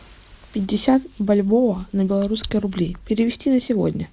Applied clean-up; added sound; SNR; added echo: none; none; none; none.